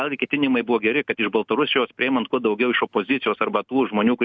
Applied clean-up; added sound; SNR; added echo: none; none; none; none.